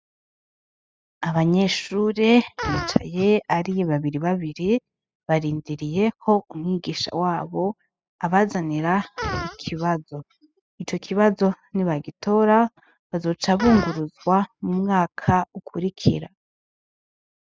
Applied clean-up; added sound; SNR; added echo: classical method spectral subtraction.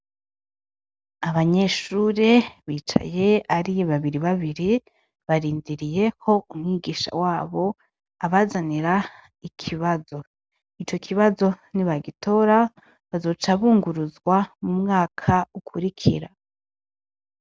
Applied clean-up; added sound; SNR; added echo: none; none; none; none.